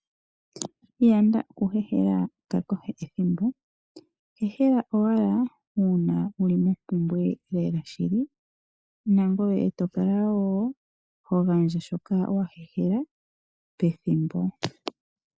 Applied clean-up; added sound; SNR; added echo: neural mask model Resemble Enhance denoiser.